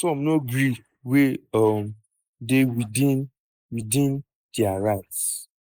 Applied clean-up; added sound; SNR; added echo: neural mask model Resemble Enhance denoiser.